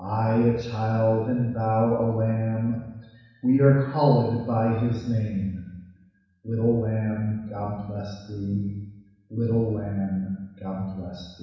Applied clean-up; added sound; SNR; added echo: none; none; none; reverberation time 1.1 s.